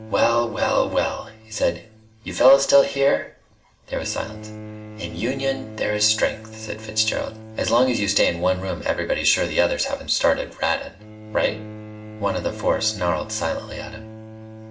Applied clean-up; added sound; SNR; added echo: none; Bowed string instrument; 15 dB; reverberation time 0.4 s.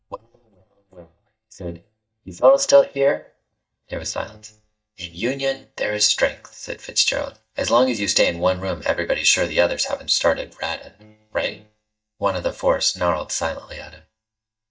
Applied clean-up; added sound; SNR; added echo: neural mask model DeepFilterNet 3.